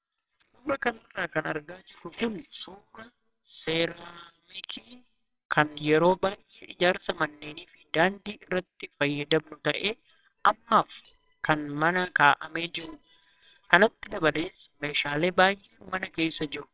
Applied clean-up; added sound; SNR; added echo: neural separator model SepFormer WHAMR!.